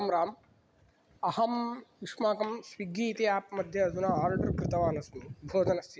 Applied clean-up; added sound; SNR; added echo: none; none; none; none.